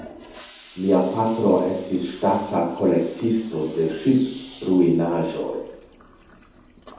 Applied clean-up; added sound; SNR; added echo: none; Toilet flush; 19 dB; reverberation time 0.9 s.